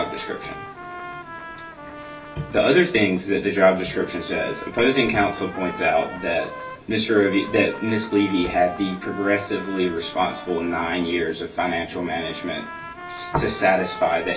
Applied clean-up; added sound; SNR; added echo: none; Trumpet; 14 dB; reverberation time 0.2 s.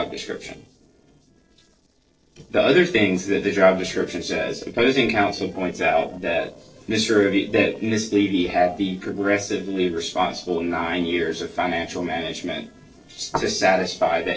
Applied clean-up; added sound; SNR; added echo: neural separator model SepFormer DNS4.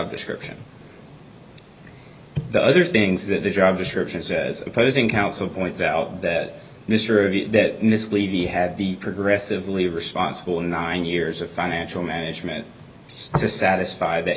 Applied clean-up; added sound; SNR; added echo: none; none; none; none.